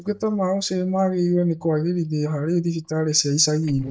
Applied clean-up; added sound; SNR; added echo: neural mask model DeepFilterNet 3.